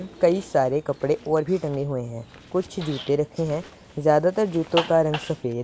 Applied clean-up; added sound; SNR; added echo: none; Zipper (clothing); 15 dB; none.